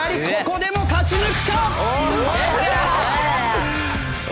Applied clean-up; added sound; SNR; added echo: none; none; none; none.